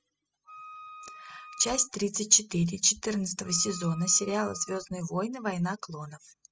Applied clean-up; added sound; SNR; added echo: classical method spectral subtraction.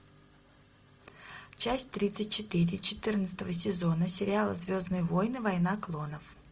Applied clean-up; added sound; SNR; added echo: none; none; none; none.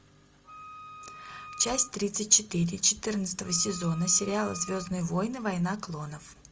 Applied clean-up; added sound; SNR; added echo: none; Wind instrument, woodwind instrument; 17 dB; none.